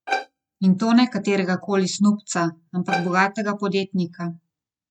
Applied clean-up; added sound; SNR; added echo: neural mask model RNNoise.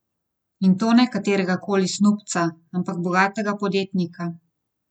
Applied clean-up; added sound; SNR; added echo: none; none; none; none.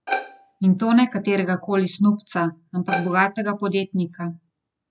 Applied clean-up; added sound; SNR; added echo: none; Bowed string instrument; 9 dB; none.